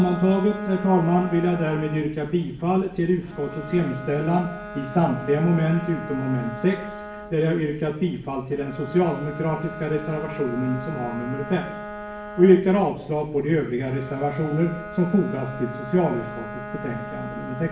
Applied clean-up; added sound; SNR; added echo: none; Bowed string instrument; 13 dB; reverberation time 0.5 s.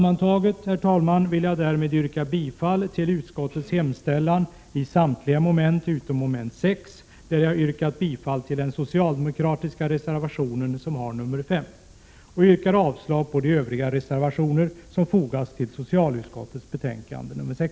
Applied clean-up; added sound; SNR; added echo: none; none; none; none.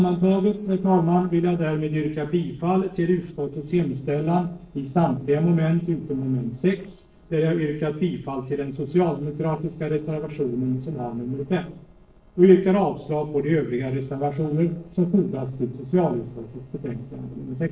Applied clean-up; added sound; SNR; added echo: neural separator model SepFormer DNS4.